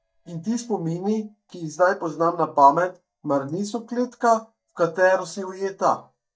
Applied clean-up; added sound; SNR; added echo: neural mask model DeepFilterNet 3.